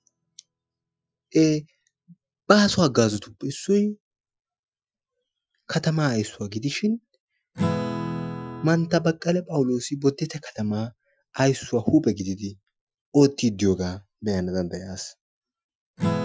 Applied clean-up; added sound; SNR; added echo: classical method Wiener filter.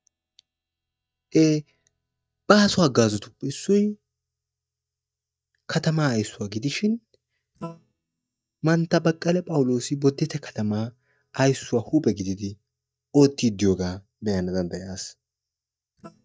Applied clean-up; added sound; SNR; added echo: neural mask model DeepFilterNet 3.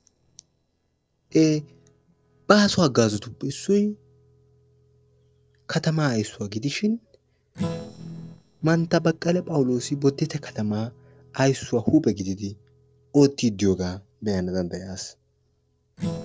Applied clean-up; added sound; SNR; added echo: neural separator model SepFormer DNS4.